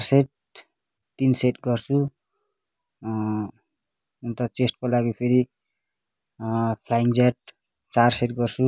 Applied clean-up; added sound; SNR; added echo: none; none; none; none.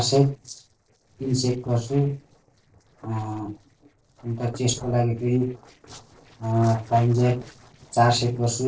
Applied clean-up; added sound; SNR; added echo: neural separator model SepFormer DNS4.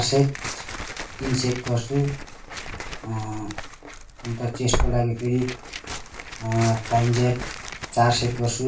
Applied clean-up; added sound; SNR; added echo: none; Tearing; 7 dB; reverberation time 0.2 s.